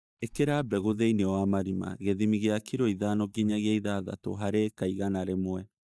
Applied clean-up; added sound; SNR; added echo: neural mask model DeepFilterNet 3.